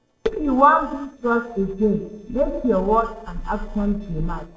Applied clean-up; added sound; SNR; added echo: neural separator model SepFormer DNS4.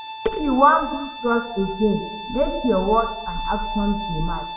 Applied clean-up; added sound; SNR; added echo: none; Bowed string instrument; 10 dB; reverberation time 0.7 s.